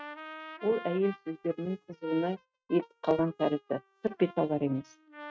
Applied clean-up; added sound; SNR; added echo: neural mask model RNNoise.